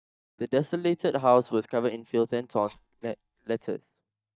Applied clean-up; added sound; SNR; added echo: neural mask model DeepFilterNet 3.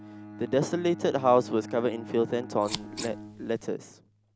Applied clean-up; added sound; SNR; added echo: none; Scissors + Bowed string instrument; 13 dB; none.